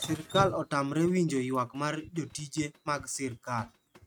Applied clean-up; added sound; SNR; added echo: neural mask model RNNoise.